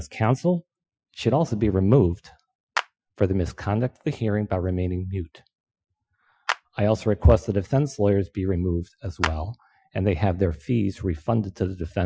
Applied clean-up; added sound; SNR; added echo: classical method Wiener filter.